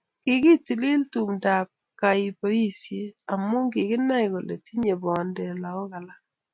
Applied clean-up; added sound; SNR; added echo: none; none; none; none.